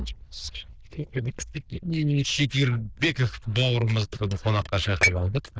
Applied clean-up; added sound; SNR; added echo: neural diffusion model UNIVERSE++.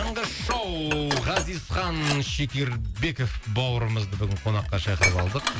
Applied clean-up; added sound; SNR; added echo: none; Dishes, pots, and pans; 7 dB; none.